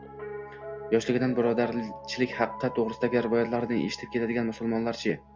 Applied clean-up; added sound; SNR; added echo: none; Piano; 13 dB; none.